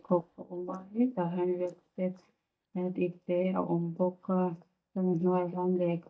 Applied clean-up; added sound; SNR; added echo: neural mask model DeepFilterNet 3.